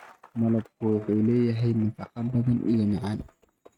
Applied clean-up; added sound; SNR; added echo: neural mask model RNNoise.